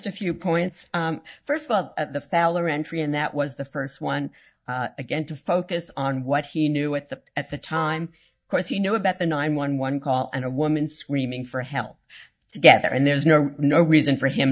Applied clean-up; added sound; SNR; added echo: neural mask model DeepFilterNet 3.